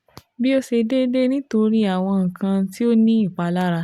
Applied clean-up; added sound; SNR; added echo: none; none; none; none.